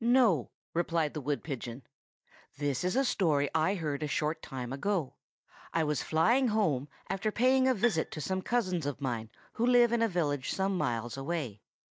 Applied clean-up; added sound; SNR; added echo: neural mask model DeepFilterNet 3.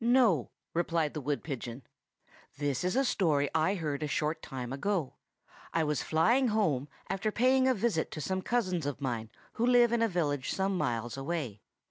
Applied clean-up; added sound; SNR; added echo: none; none; none; none.